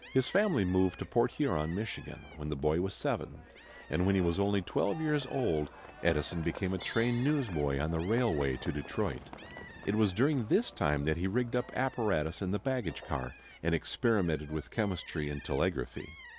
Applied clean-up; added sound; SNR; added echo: none; Bird + Livestock, farm animals, working animals; 18 dB; none.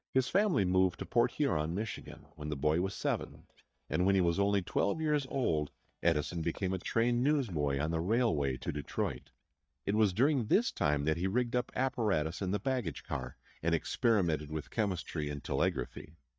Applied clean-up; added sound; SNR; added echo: neural mask model DeepFilterNet 3.